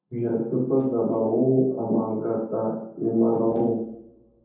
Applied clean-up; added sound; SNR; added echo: none; none; none; reverberation time 0.9 s.